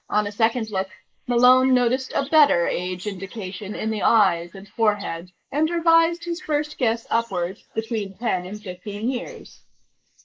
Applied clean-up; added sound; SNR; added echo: neural mask model Resemble Enhance denoiser.